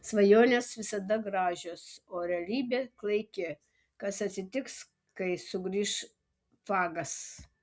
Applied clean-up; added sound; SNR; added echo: none; none; none; none.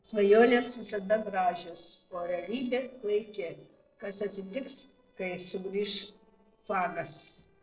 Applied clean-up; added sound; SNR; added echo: neural separator model SepFormer DNS4.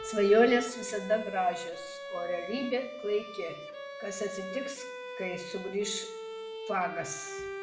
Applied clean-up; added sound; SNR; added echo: none; Bowed string instrument; 9 dB; reverberation time 0.6 s.